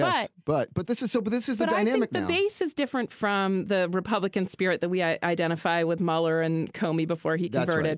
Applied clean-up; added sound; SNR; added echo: none; none; none; none.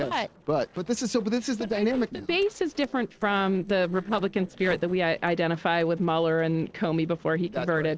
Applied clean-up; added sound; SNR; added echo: neural separator model SepFormer DNS4.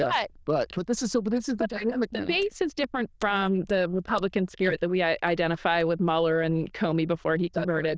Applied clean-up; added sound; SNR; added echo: neural diffusion model UNIVERSE++.